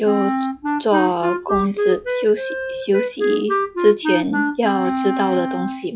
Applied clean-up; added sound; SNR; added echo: classical method log-MMSE.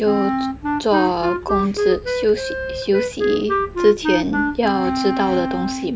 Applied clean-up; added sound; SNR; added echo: none; Wind instrument, woodwind instrument; 2 dB; none.